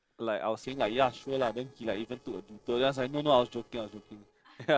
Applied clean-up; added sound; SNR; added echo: neural separator model SepFormer DNS4.